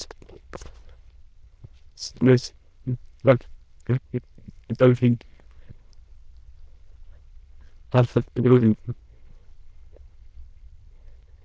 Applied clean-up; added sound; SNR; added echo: neural diffusion model UNIVERSE++.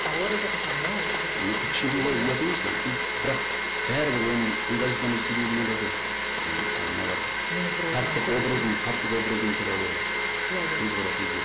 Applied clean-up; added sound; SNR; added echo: none; Domestic sounds, home sounds; -4 dB; none.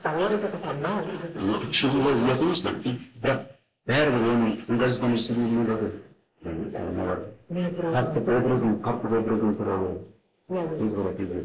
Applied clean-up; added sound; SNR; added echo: neural mask model Resemble Enhance denoiser.